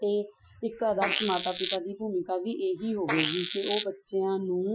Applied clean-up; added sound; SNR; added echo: classical method Wiener filter.